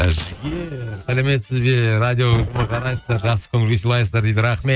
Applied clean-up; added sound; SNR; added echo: neural mask model RNNoise.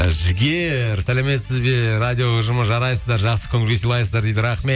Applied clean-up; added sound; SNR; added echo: none; none; none; none.